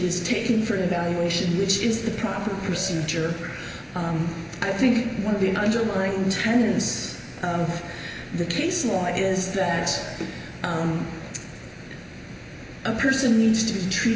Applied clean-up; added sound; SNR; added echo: none; Burping, eructation; 11 dB; reverberation time 1.7 s.